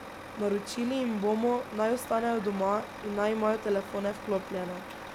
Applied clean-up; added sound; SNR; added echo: none; Truck; 12 dB; none.